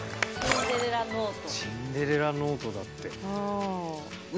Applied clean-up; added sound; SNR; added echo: none; none; none; none.